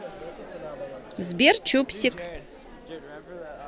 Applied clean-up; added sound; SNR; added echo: none; Chatter; 16 dB; none.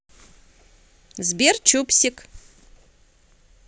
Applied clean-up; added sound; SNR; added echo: none; none; none; none.